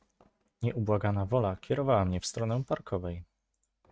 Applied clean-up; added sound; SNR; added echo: neural mask model RNNoise.